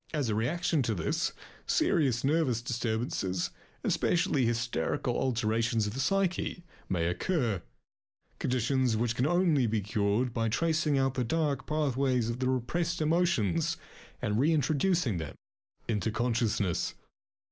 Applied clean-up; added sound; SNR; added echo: none; none; none; none.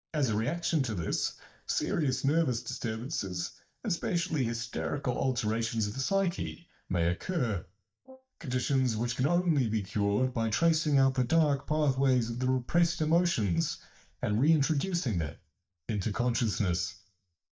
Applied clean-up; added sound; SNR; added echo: neural mask model DeepFilterNet 3.